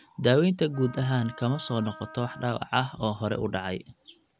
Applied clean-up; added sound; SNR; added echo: none; Wind instrument, woodwind instrument; 19 dB; none.